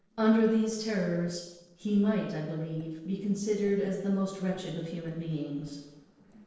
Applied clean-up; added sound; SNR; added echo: neural separator model SepFormer DNS4.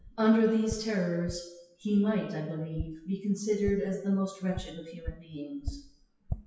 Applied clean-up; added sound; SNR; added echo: classical method WPE with log-MMSE.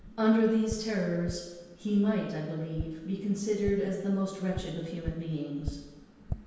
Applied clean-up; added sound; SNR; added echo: none; Tap; 12 dB; reverberation time 1.2 s.